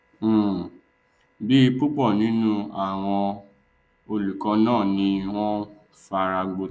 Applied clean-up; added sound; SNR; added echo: none; none; none; none.